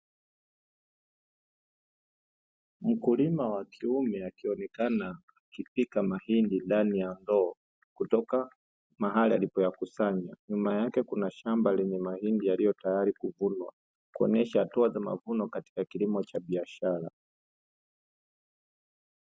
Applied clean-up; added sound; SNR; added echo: none; none; none; none.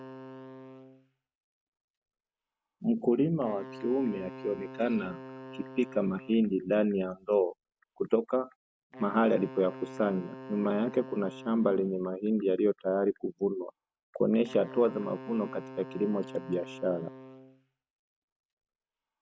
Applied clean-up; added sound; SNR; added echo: none; Wind instrument, woodwind instrument; 16 dB; none.